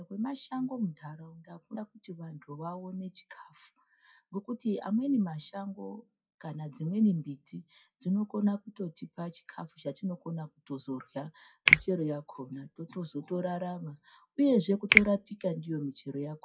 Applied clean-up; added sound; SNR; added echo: classical method WPE with log-MMSE.